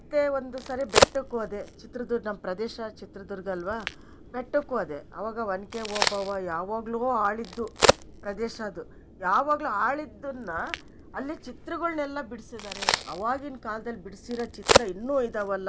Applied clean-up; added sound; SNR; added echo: none; Crack; 0 dB; none.